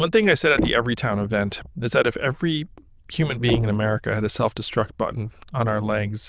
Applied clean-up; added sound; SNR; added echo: neural diffusion model UNIVERSE++.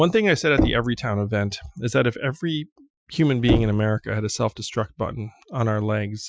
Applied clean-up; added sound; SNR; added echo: classical method Wiener filter.